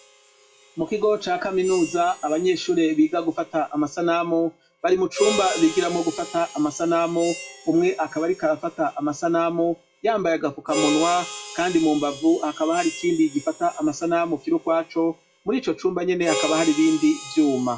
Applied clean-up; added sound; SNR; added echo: classical method WPE with log-MMSE.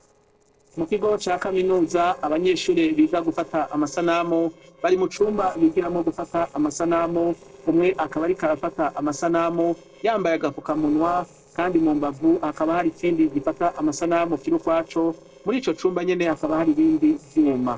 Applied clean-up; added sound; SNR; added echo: neural separator model SepFormer DNS4.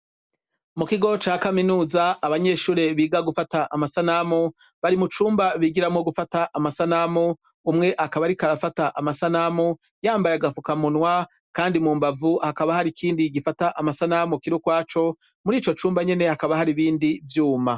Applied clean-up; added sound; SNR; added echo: none; none; none; none.